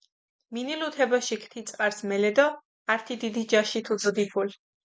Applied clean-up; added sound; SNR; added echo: none; none; none; none.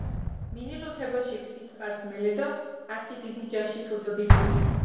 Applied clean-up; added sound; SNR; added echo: none; Explosion; -5 dB; reverberation time 1.2 s.